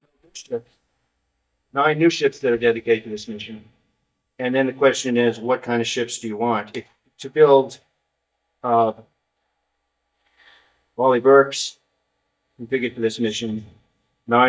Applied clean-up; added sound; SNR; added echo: neural mask model DeepFilterNet 3.